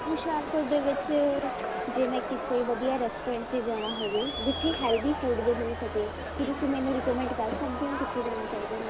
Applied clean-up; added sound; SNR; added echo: none; Crowd; 4 dB; none.